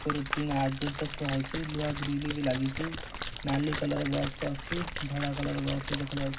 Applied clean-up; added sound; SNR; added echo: none; Splash, splatter; 5 dB; reverberation time 0.4 s.